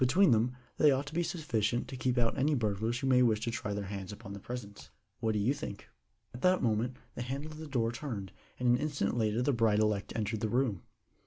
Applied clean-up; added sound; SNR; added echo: none; none; none; none.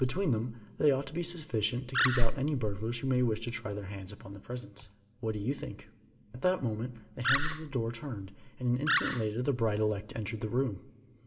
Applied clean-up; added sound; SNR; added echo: none; Animal; 3 dB; reverberation time 2.3 s.